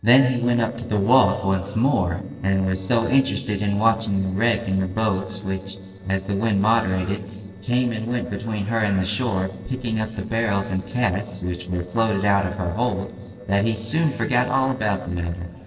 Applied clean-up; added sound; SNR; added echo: neural separator model SepFormer DNS4.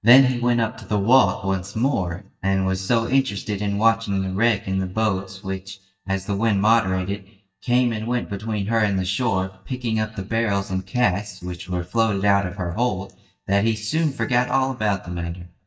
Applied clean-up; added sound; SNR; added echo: neural mask model DeepFilterNet 3.